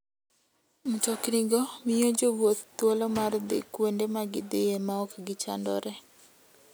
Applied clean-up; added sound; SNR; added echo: none; Slam; 18 dB; none.